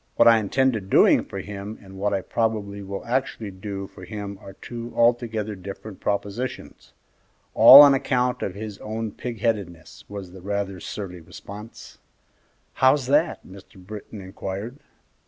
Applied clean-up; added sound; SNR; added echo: none; none; none; none.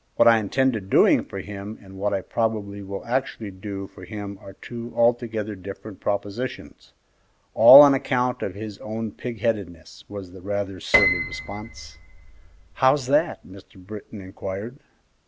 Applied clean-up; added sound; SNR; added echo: none; Piano; 4 dB; none.